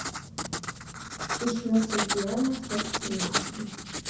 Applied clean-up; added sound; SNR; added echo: none; Writing; 2 dB; reverberation time 0.6 s.